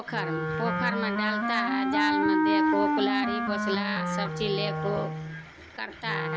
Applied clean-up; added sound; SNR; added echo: none; Wind instrument, woodwind instrument; -4 dB; none.